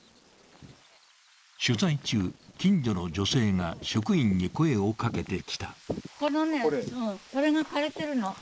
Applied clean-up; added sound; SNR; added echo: neural mask model Resemble Enhance denoiser.